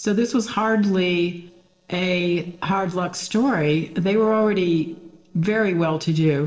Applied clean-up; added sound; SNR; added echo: neural separator model SepFormer DNS4.